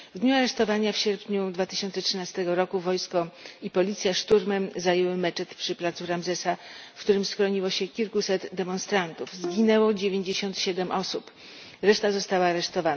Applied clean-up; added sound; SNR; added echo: none; Bowed string instrument; 14 dB; none.